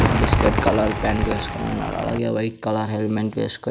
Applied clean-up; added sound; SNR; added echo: none; Cheering / Fireworks; 1 dB; none.